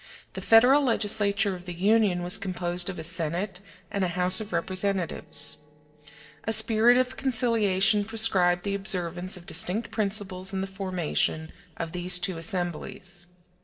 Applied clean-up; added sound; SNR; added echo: neural separator model SepFormer DNS4.